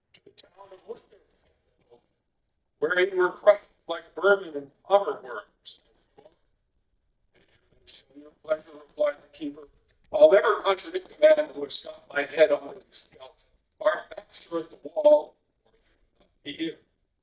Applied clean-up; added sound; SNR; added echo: neural mask model DeepFilterNet 3.